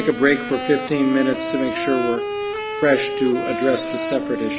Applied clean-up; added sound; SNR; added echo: none; Wind instrument, woodwind instrument; 5 dB; none.